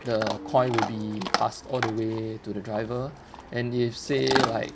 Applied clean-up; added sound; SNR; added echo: none; Chewing, mastication / Dog; 5 dB; none.